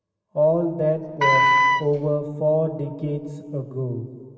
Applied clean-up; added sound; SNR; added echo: none; Wind instrument, woodwind instrument; -4 dB; reverberation time 2.2 s.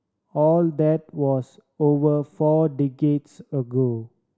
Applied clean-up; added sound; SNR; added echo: none; none; none; none.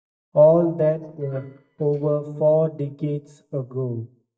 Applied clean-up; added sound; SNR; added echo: neural mask model DeepFilterNet 3.